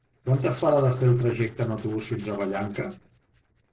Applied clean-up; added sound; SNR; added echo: neural separator model SepFormer DNS4.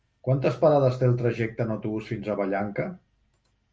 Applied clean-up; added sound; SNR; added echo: none; none; none; none.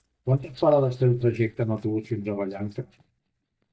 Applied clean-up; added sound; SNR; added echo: neural mask model DeepFilterNet 3.